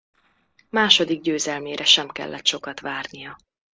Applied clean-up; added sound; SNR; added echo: neural separator model SepFormer DNS4.